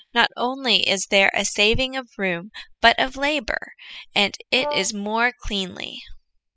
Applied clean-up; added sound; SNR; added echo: classical method spectral subtraction.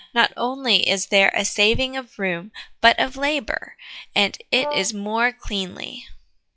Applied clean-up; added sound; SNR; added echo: classical method log-MMSE.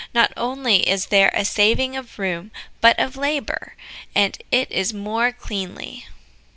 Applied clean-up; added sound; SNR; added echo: none; none; none; none.